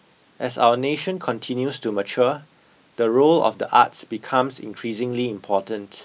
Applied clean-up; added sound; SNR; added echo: none; none; none; none.